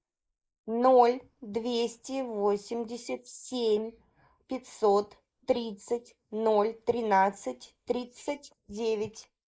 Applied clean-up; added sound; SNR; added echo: neural mask model Resemble Enhance denoiser.